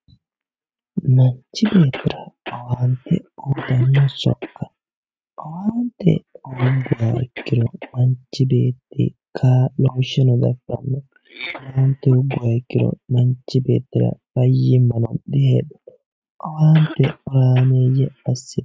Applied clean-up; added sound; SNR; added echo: neural mask model RNNoise.